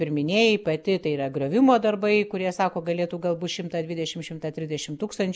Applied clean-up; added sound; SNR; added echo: none; none; none; none.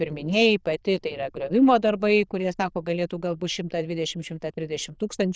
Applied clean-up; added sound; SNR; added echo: neural diffusion model UNIVERSE++.